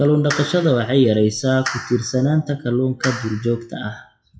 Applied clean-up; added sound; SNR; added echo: classical method WPE with log-MMSE.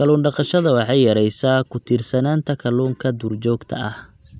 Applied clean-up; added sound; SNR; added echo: none; none; none; none.